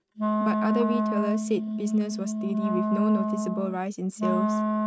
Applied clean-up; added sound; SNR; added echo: neural mask model RNNoise.